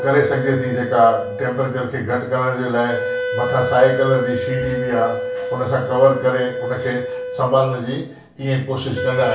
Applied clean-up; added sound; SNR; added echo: none; Wind instrument, woodwind instrument; 6 dB; reverberation time 0.3 s.